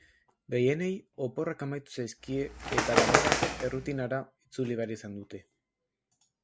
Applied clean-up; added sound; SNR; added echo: none; Bird; -4 dB; none.